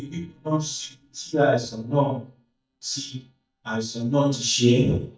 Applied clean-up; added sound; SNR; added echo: neural mask model DeepFilterNet 3.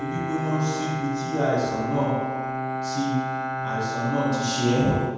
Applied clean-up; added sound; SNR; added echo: none; Bowed string instrument; 3 dB; reverberation time 1.2 s.